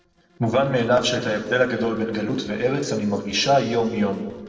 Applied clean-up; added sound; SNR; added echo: neural separator model SepFormer DNS4.